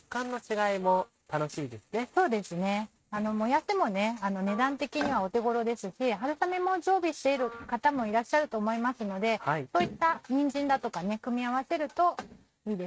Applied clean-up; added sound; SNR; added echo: neural mask model RNNoise.